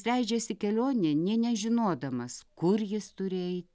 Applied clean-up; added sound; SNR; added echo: none; none; none; none.